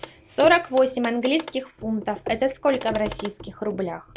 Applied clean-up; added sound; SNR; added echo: none; Clock; 13 dB; none.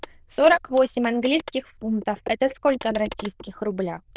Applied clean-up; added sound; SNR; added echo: neural diffusion model UNIVERSE++.